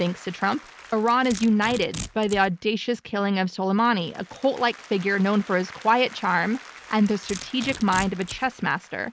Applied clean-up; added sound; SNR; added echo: none; Domestic sounds, home sounds + Applause; 17 dB; none.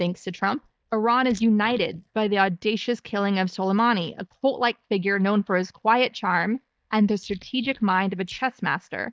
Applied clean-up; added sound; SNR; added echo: neural mask model DeepFilterNet 3.